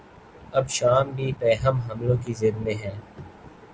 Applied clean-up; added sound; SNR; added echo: none; none; none; none.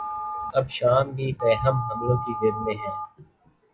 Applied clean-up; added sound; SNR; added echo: classical method log-MMSE.